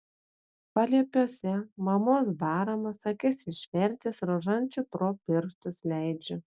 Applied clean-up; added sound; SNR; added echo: none; none; none; none.